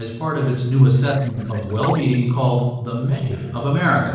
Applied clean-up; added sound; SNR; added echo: neural separator model SepFormer DNS4.